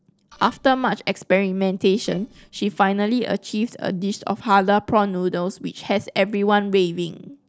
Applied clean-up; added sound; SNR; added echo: neural separator model SepFormer DNS4.